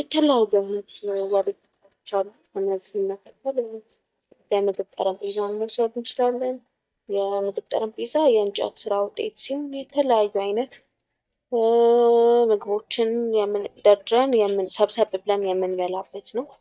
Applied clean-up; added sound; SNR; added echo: neural mask model DeepFilterNet 3.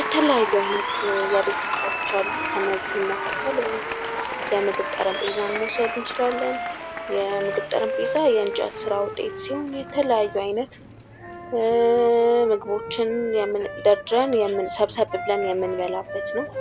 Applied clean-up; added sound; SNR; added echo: none; Wind instrument, woodwind instrument + Applause; 6 dB; none.